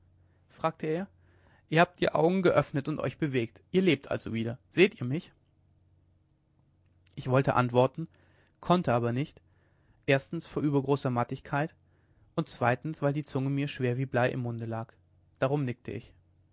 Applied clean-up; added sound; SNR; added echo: none; none; none; none.